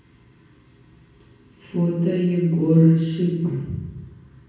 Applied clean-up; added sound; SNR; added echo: none; none; none; reverberation time 1.2 s.